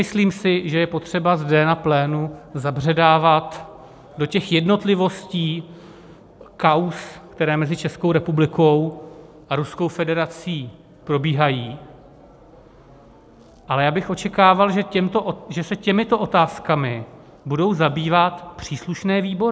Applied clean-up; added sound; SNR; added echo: none; none; none; none.